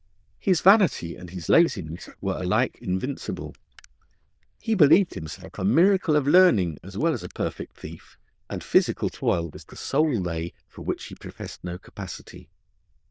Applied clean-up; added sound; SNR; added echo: neural diffusion model UNIVERSE++.